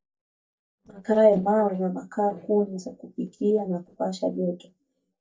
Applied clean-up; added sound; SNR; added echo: neural mask model DeepFilterNet 3.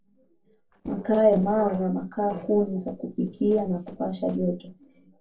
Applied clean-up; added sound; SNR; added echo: neural separator model SepFormer DNS4.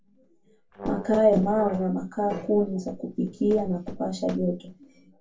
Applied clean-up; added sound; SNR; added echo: none; Brass instrument; 15 dB; reverberation time 0.2 s.